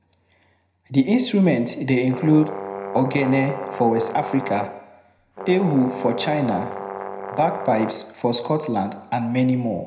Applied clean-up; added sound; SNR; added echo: none; Brass instrument; 10 dB; reverberation time 0.8 s.